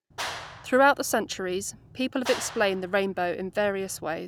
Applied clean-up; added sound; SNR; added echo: none; Clapping; 14 dB; none.